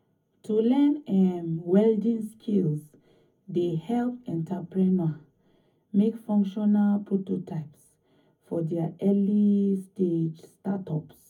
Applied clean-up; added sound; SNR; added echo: none; none; none; reverberation time 0.3 s.